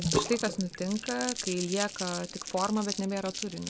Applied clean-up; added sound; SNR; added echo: none; Crumpling, crinkling + Bathtub (filling or washing) / Sink (filling or washing); 4 dB; none.